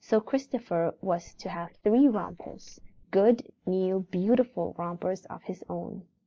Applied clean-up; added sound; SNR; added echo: neural mask model Resemble Enhance denoiser.